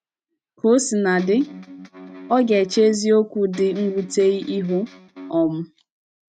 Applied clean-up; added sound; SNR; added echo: neural mask model RNNoise.